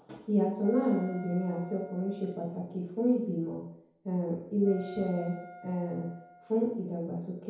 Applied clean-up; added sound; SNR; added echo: none; Wind instrument, woodwind instrument; 19 dB; reverberation time 2.0 s.